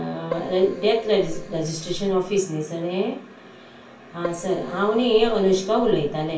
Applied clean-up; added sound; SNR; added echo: none; Keyboard (musical); 12 dB; reverberation time 0.3 s.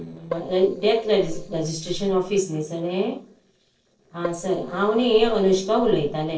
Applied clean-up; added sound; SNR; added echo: neural separator model SepFormer DNS4.